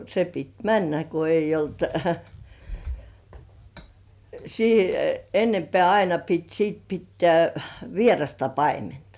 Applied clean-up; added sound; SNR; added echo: none; none; none; none.